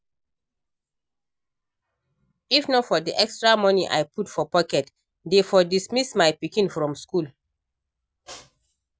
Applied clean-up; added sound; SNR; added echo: none; none; none; none.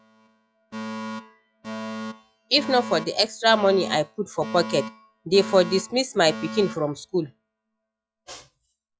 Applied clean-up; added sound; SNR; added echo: classical method log-MMSE.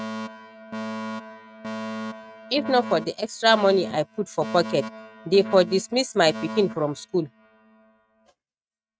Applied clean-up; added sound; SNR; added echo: neural mask model RNNoise.